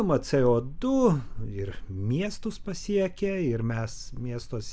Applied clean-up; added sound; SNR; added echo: none; none; none; none.